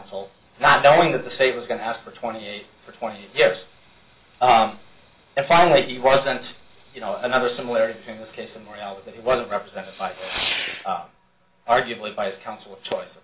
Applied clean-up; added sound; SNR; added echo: none; Fireworks; 17 dB; reverberation time 0.3 s.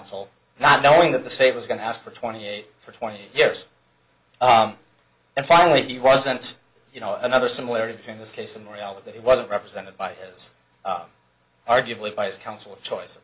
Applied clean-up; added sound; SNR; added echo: none; none; none; none.